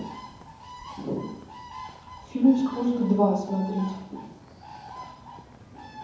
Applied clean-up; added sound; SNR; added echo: none; Bird; 14 dB; reverberation time 1.2 s.